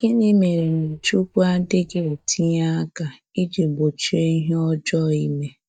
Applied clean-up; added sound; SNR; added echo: neural mask model DeepFilterNet 3.